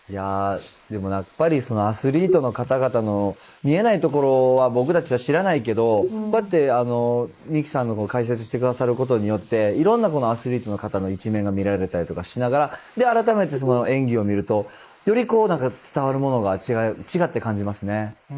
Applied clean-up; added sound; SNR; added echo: neural mask model Resemble Enhance denoiser.